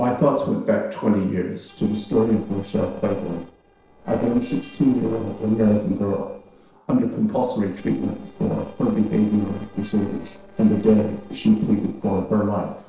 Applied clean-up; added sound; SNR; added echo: neural separator model SepFormer DNS4.